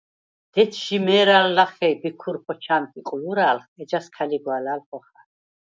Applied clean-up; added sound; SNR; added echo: none; none; none; none.